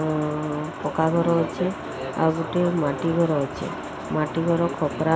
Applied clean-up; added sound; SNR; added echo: none; none; none; none.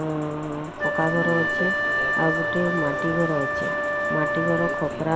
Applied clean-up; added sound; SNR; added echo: none; Wind instrument, woodwind instrument; 0 dB; none.